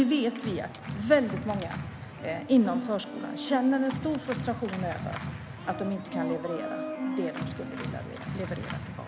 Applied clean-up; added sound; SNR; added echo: none; Organ; 6 dB; none.